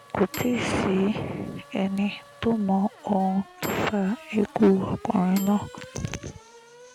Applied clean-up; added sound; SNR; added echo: none; Microwave oven / Bell + Race car, auto racing / Accelerating, revving, vroom; 19 dB; none.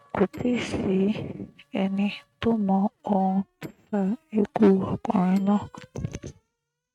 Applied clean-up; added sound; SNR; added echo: neural mask model RNNoise.